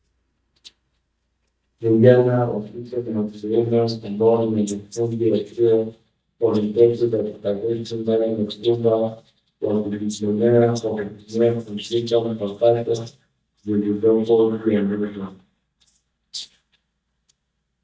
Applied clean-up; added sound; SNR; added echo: neural mask model DeepFilterNet 3.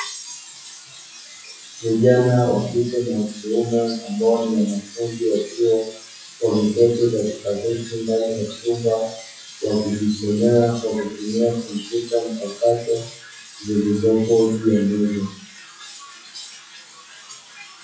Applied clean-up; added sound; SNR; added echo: classical method WPE with log-MMSE.